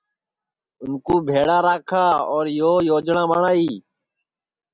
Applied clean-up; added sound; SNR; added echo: none; none; none; none.